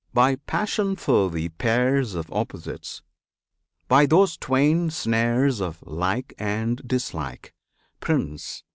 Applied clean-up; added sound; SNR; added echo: none; none; none; none.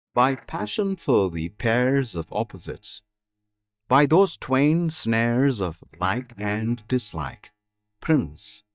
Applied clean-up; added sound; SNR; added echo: neural mask model DeepFilterNet 3.